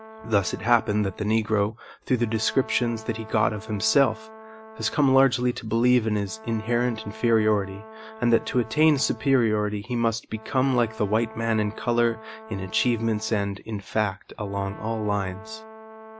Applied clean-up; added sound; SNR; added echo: none; Brass instrument; 19 dB; none.